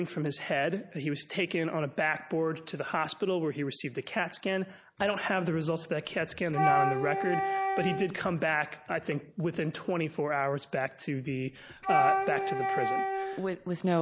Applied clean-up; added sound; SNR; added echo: none; Wind instrument, woodwind instrument; -1 dB; none.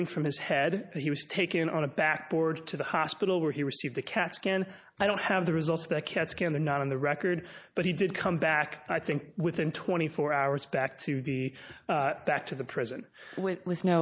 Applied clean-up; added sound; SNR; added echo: none; none; none; none.